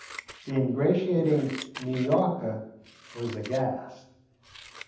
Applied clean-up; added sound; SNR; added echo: none; Scissors; 18 dB; reverberation time 0.8 s.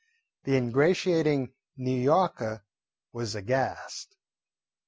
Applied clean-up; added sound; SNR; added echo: none; none; none; none.